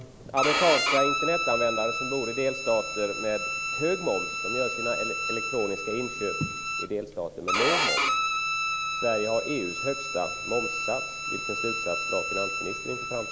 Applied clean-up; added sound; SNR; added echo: none; Bowed string instrument; 0 dB; none.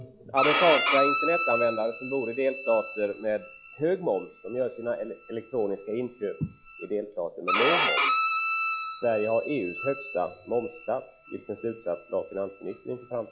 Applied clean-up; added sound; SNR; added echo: classical method log-MMSE.